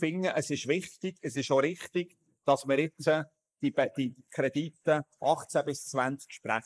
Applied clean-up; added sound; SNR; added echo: neural mask model Resemble Enhance denoiser.